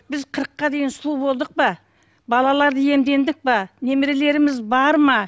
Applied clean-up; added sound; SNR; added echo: none; none; none; none.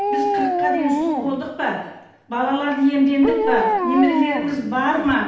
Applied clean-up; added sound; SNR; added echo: none; Dog; 2 dB; reverberation time 0.8 s.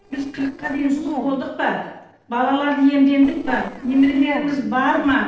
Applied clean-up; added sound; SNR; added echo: neural separator model SepFormer DNS4.